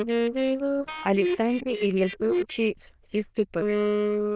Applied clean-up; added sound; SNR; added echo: neural diffusion model UNIVERSE++.